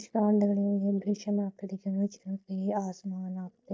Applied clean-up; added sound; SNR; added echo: neural mask model DeepFilterNet 3.